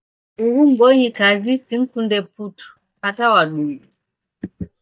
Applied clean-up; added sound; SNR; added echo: neural mask model DeepFilterNet 3.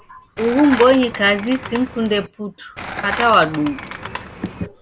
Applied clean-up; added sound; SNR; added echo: none; Skateboard; 10 dB; none.